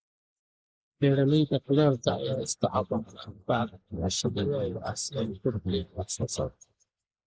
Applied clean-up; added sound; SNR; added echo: neural mask model Resemble Enhance denoiser.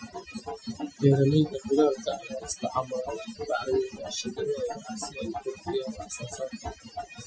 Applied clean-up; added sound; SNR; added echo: classical method Wiener filter.